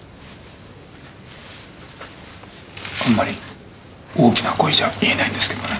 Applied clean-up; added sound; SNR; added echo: none; none; none; none.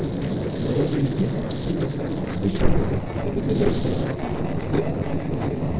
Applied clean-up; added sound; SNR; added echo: neural separator model SepFormer DNS4.